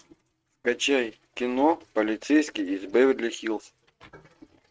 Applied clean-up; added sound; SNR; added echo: neural mask model RNNoise.